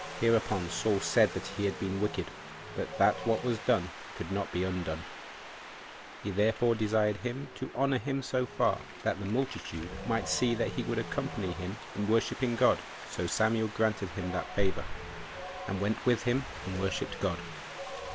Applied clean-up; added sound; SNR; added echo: none; Wind; 11 dB; none.